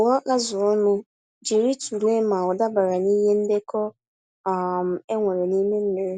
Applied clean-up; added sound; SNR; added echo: none; none; none; none.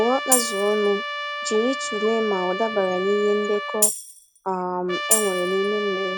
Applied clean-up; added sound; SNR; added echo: none; Trumpet + Tambourine; 3 dB; none.